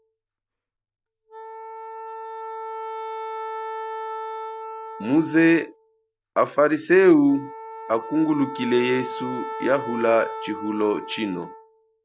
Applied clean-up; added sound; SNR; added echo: none; Wind instrument, woodwind instrument; 11 dB; none.